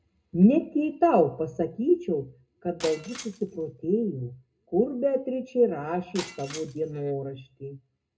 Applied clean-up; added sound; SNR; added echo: none; Shatter; 17 dB; reverberation time 0.2 s.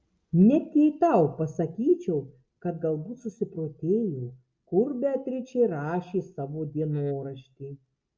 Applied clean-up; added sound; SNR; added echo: none; none; none; none.